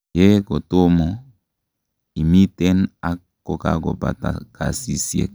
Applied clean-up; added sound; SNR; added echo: none; none; none; none.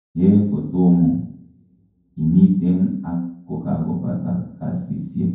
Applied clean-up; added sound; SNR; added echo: none; none; none; reverberation time 0.9 s.